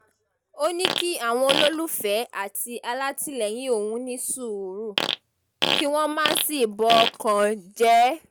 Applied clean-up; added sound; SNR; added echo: none; Fart; 3 dB; none.